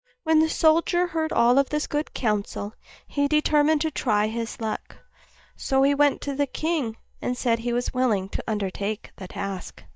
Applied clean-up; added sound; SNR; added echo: neural mask model DeepFilterNet 3.